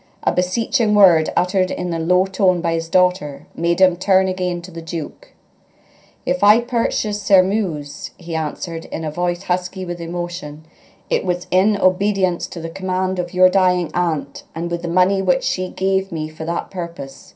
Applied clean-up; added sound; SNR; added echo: none; none; none; reverberation time 0.3 s.